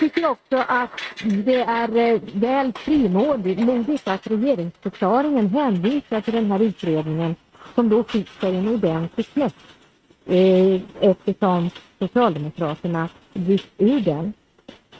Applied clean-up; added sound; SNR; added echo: neural mask model RNNoise.